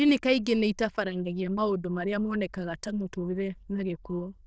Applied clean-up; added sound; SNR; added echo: neural diffusion model UNIVERSE++.